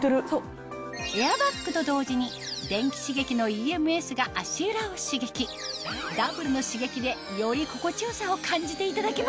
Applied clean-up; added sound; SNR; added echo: none; none; none; none.